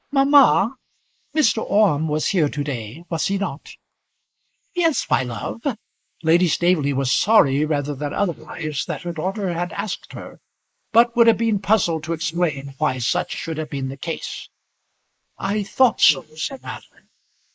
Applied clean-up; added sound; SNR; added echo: neural mask model Resemble Enhance denoiser.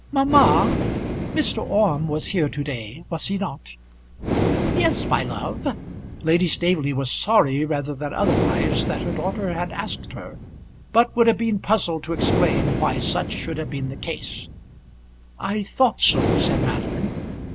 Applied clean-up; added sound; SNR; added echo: none; Breathing; 3 dB; none.